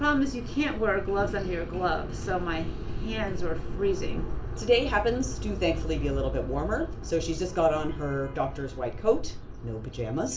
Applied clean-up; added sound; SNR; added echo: none; none; none; reverberation time 0.3 s.